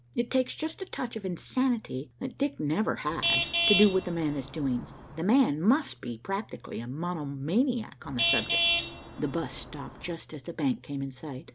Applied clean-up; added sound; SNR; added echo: none; Traffic noise, roadway noise / Vehicle horn, car horn, honking; 1 dB; none.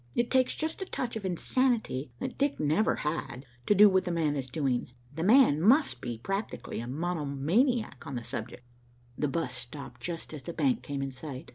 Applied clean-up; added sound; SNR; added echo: none; none; none; none.